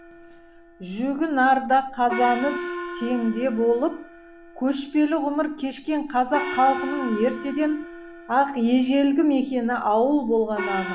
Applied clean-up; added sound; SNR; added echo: none; Gong; 12 dB; none.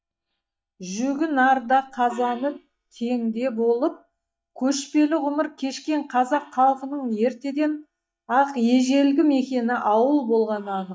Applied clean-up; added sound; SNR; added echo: neural mask model DeepFilterNet 3.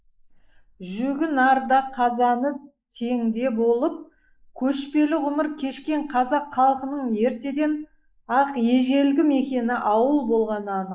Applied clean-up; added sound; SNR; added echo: neural mask model Resemble Enhance denoiser.